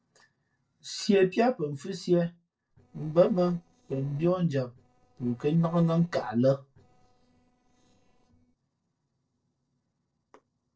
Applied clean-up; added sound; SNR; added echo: neural separator model SepFormer DNS4.